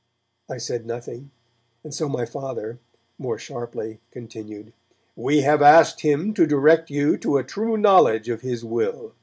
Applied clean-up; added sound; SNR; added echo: none; none; none; none.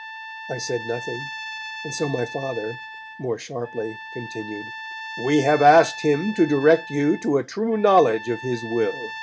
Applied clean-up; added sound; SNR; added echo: none; Trumpet; 13 dB; none.